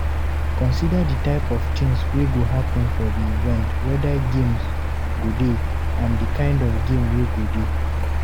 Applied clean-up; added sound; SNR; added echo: none; Mechanical fan; -3 dB; none.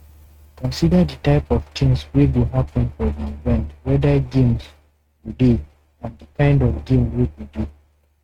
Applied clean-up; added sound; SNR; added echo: neural mask model RNNoise.